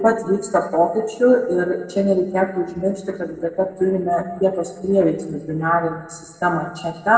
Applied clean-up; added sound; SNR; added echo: none; none; none; reverberation time 1.3 s.